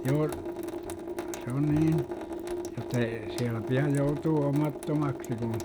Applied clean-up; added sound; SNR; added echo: none; Drip / Sink (filling or washing) / Water tap, faucet; 6 dB; none.